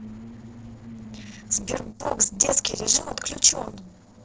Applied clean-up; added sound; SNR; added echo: neural separator model SepFormer DNS4.